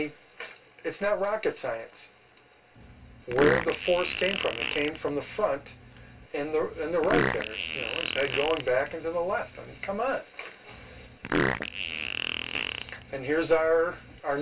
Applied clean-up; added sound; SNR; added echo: none; Fart; 3 dB; reverberation time 0.2 s.